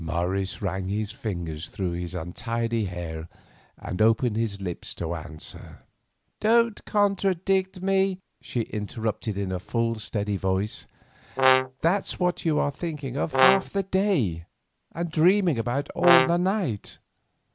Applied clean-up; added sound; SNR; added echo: none; Brass instrument; -2 dB; none.